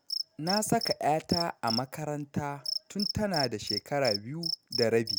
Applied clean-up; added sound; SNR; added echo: none; Cricket; 5 dB; none.